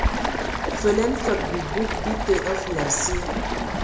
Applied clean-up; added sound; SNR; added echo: none; Stream; 0 dB; reverberation time 0.6 s.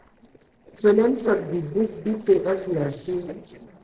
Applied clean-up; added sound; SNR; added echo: neural separator model SepFormer DNS4.